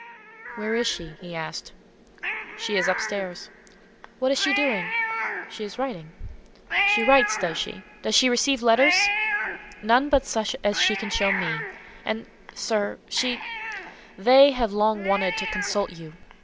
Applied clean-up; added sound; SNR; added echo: none; Cat; 5 dB; none.